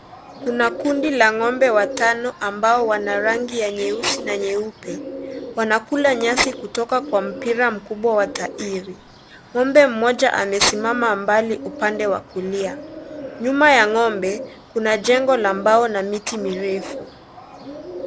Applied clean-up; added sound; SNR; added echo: none; Bird; 14 dB; none.